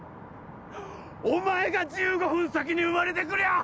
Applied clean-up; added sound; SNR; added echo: none; none; none; none.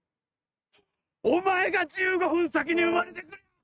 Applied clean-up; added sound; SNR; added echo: neural mask model RNNoise.